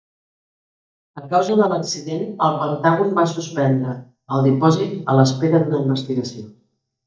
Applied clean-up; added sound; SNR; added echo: neural mask model DeepFilterNet 3.